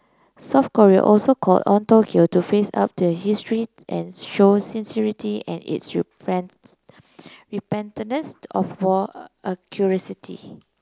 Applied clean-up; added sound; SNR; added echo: none; none; none; none.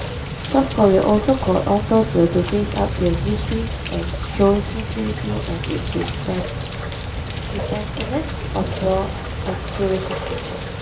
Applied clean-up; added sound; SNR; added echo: none; Rain; 4 dB; reverberation time 0.3 s.